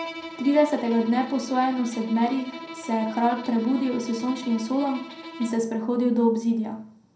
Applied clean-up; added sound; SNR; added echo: none; Bowed string instrument; 15 dB; reverberation time 0.5 s.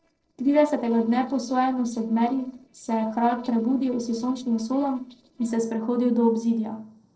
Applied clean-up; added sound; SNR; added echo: neural separator model SepFormer DNS4.